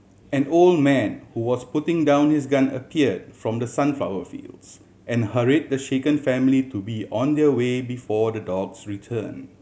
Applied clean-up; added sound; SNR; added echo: none; none; none; none.